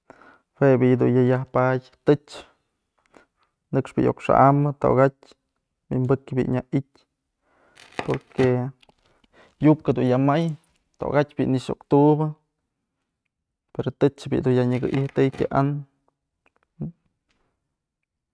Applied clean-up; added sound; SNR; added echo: neural mask model RNNoise.